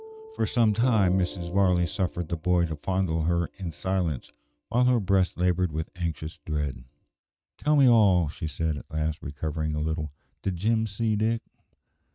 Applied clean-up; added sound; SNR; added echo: neural mask model RNNoise.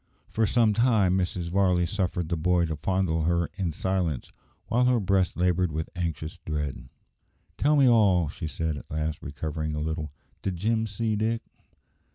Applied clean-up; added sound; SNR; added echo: none; none; none; none.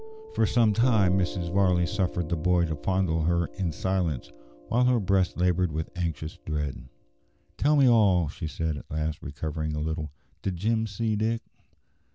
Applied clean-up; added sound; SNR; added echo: none; Piano; 14 dB; none.